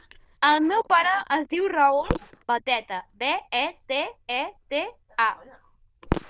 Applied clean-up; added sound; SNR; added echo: neural diffusion model UNIVERSE++.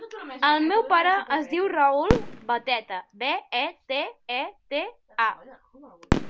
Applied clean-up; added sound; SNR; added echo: none; Fireworks; 8 dB; none.